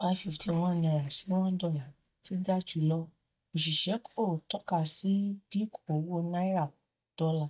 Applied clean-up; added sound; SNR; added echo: neural mask model DeepFilterNet 3.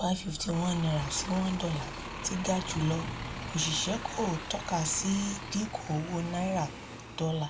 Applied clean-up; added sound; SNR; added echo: none; Bus; 8 dB; reverberation time 0.2 s.